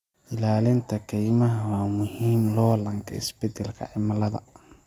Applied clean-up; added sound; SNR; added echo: none; none; none; none.